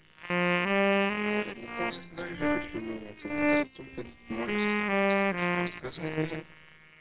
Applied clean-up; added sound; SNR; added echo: neural separator model SepFormer WHAMR!.